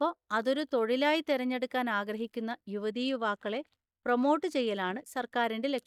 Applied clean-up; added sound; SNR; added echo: neural mask model DeepFilterNet 3.